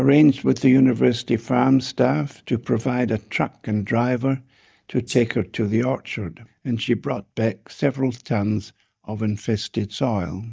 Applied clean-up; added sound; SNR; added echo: neural mask model DeepFilterNet 3.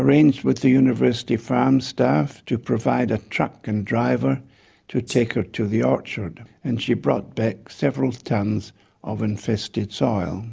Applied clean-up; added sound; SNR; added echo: none; Rattle (instrument); 19 dB; none.